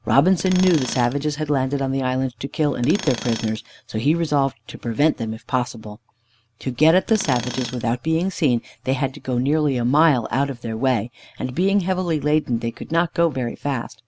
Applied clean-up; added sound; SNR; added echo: none; Tools; 13 dB; none.